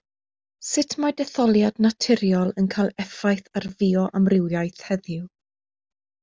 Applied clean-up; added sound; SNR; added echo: none; none; none; none.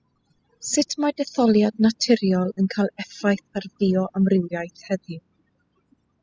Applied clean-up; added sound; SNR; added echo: classical method spectral subtraction.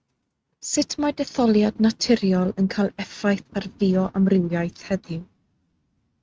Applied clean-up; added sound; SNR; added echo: neural mask model RNNoise.